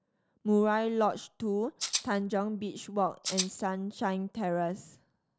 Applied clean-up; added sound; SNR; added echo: none; Rattle (instrument); 3 dB; none.